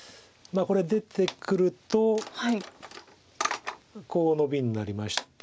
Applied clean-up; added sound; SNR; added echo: none; none; none; none.